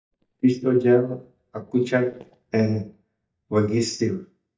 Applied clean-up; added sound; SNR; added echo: neural mask model DeepFilterNet 3.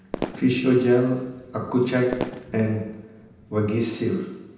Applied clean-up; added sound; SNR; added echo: none; Fireworks; 12 dB; reverberation time 0.9 s.